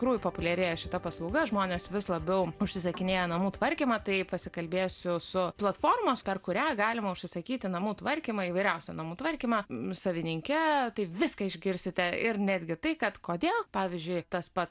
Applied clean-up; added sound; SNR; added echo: none; none; none; none.